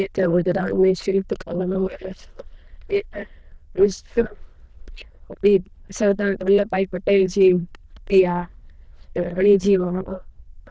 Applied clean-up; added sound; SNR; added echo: neural diffusion model UNIVERSE++.